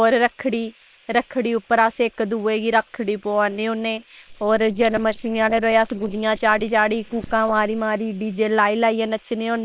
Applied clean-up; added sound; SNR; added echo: neural separator model SepFormer WHAM!.